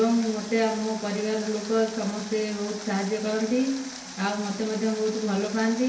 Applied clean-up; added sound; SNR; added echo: none; Water; 14 dB; reverberation time 0.4 s.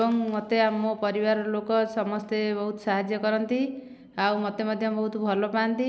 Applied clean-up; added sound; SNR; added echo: none; none; none; none.